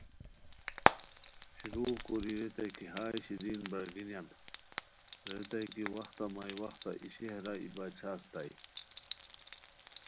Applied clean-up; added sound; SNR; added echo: none; Frying (food); -1 dB; none.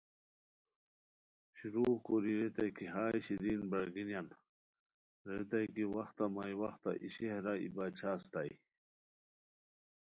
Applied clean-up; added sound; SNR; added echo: none; none; none; none.